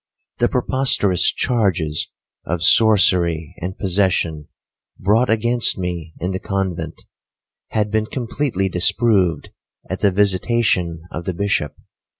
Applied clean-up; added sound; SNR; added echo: none; none; none; none.